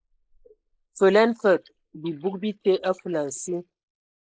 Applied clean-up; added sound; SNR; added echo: neural mask model Resemble Enhance denoiser.